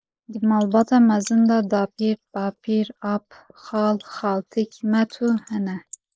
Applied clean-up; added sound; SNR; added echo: neural mask model Resemble Enhance denoiser.